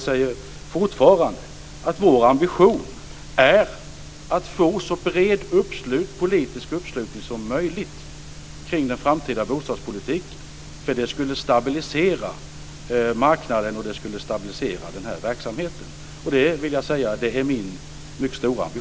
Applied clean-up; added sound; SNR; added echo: none; none; none; none.